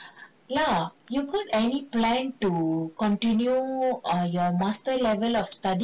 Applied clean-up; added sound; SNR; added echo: none; none; none; none.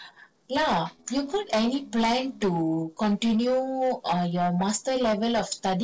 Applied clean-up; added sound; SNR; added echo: neural separator model SepFormer DNS4.